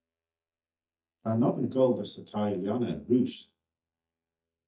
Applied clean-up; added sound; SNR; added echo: neural mask model DeepFilterNet 3.